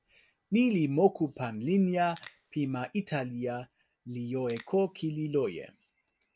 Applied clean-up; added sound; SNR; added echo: none; Crackle; 20 dB; none.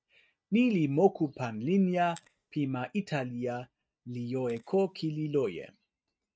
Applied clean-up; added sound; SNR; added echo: neural mask model RNNoise.